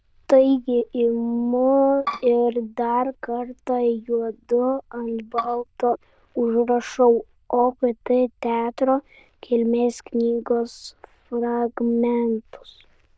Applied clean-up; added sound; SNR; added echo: neural diffusion model UNIVERSE++.